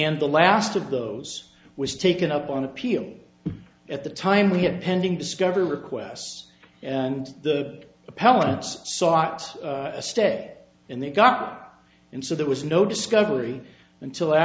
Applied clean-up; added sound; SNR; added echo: none; none; none; none.